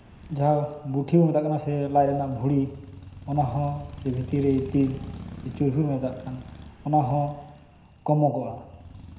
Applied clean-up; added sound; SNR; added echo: none; Motorcycle; 16 dB; reverberation time 0.9 s.